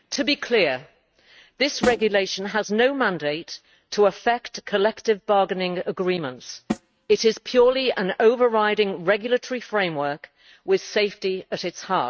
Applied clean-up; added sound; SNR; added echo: neural mask model RNNoise.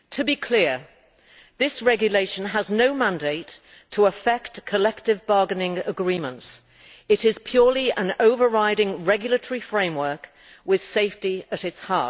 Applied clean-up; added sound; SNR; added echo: none; none; none; none.